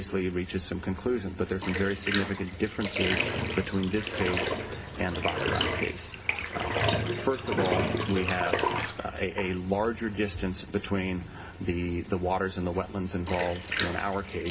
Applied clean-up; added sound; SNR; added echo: none; Bathtub (filling or washing); 2 dB; reverberation time 0.3 s.